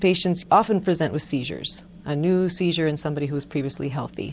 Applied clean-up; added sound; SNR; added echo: none; none; none; none.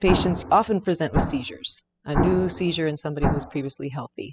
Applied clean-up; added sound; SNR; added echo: classical method spectral subtraction.